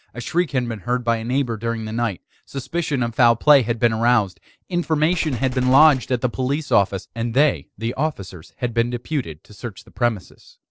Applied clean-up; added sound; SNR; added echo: neural separator model SepFormer DNS4.